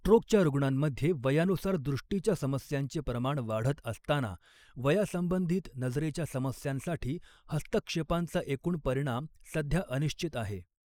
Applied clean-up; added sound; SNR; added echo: neural mask model Resemble Enhance denoiser.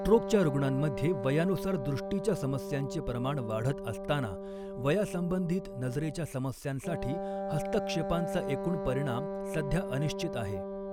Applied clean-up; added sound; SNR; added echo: none; Wind instrument, woodwind instrument; 5 dB; none.